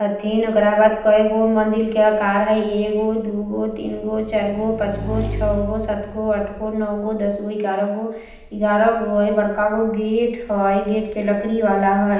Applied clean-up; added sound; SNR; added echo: none; Motorcycle / Engine; 15 dB; reverberation time 0.9 s.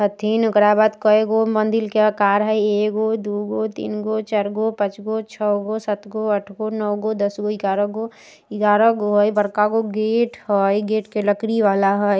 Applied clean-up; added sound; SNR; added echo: none; none; none; none.